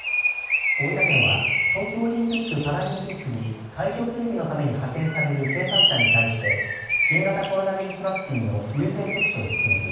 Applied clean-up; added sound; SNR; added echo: none; Bird; 0 dB; reverberation time 1.2 s.